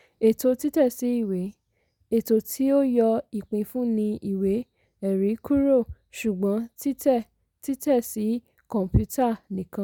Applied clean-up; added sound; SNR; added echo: none; none; none; none.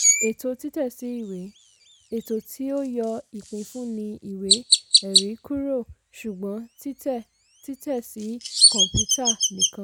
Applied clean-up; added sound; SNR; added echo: none; Chirp, tweet; -5 dB; none.